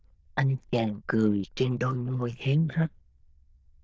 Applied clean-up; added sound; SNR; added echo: neural diffusion model UNIVERSE++.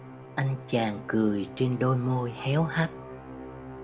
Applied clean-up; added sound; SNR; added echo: none; Musical instrument; 14 dB; none.